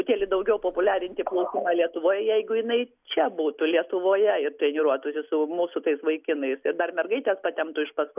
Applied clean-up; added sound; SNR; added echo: none; none; none; none.